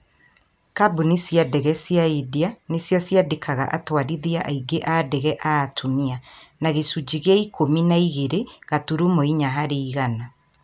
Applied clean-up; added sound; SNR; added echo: none; none; none; none.